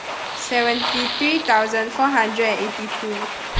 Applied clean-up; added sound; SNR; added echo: none; Fire + Domestic sounds, home sounds; 5 dB; none.